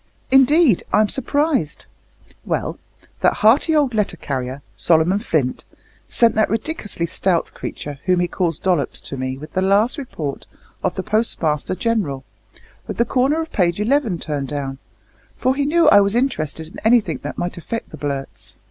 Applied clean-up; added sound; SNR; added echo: none; none; none; none.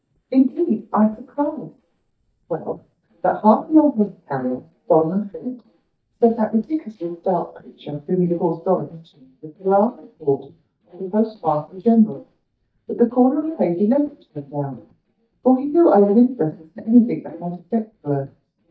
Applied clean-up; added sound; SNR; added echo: neural mask model DeepFilterNet 3.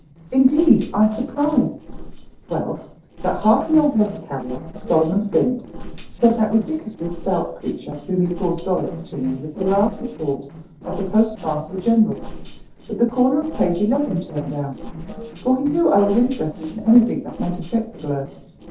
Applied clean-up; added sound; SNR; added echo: neural separator model SepFormer DNS4.